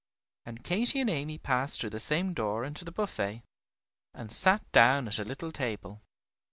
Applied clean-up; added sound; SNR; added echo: none; none; none; none.